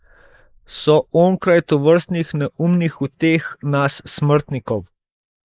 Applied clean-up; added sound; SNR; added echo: neural mask model Resemble Enhance denoiser.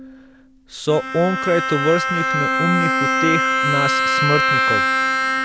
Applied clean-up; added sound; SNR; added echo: none; Bowed string instrument; -3 dB; none.